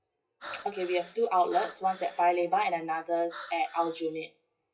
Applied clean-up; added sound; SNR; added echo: classical method WPE with log-MMSE.